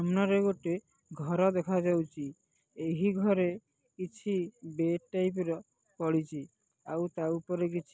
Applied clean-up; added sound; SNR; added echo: none; none; none; none.